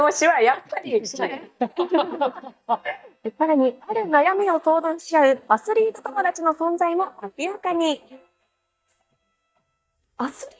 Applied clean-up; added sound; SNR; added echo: neural mask model DeepFilterNet 3.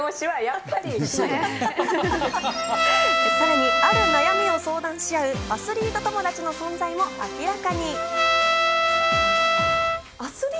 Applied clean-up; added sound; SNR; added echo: none; Trumpet; -2 dB; none.